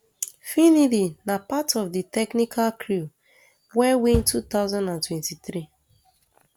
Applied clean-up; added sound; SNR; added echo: none; Bass drum; 11 dB; none.